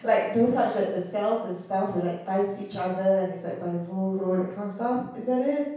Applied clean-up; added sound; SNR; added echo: none; none; none; reverberation time 0.7 s.